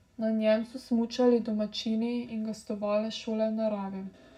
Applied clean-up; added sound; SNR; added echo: none; none; none; reverberation time 0.4 s.